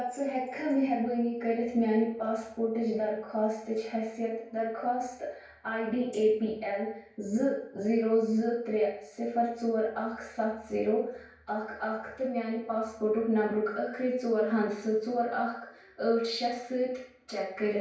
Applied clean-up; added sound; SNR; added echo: none; none; none; reverberation time 0.5 s.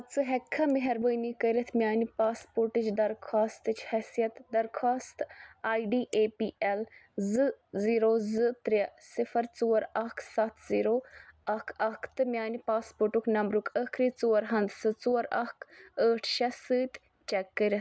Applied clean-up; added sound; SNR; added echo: none; none; none; none.